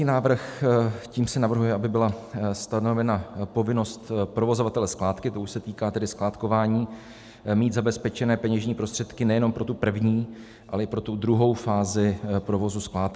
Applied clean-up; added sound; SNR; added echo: none; none; none; none.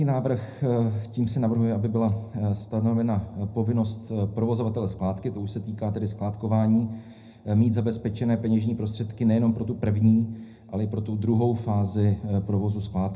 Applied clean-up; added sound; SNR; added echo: none; none; none; reverberation time 0.4 s.